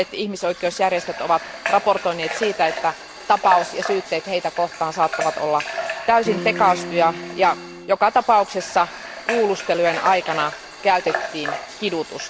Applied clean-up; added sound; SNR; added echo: none; Electric guitar / Strum + Water tap, faucet / Water; 9 dB; none.